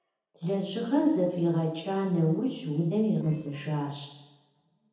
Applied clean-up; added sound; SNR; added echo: neural separator model SepFormer DNS4.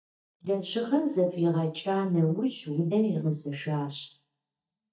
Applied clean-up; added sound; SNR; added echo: neural mask model DeepFilterNet 3.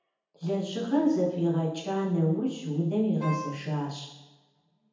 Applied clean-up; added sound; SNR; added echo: none; Wind instrument, woodwind instrument; 9 dB; reverberation time 0.9 s.